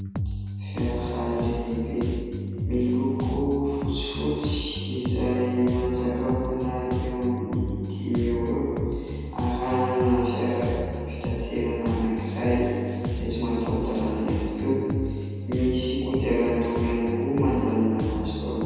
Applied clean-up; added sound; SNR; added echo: none; Bass guitar; 4 dB; reverberation time 2.1 s.